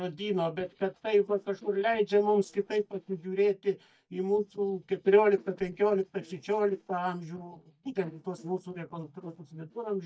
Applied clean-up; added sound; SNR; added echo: neural mask model DeepFilterNet 3.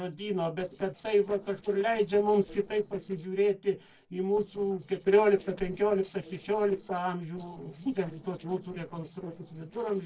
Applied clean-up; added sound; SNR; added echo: neural separator model SepFormer DNS4.